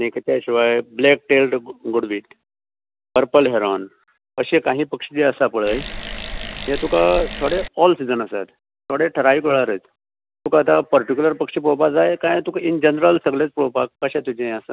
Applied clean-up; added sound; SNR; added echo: none; Bicycle; 4 dB; none.